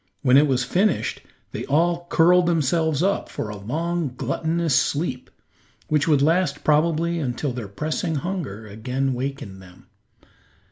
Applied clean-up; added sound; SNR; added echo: none; none; none; none.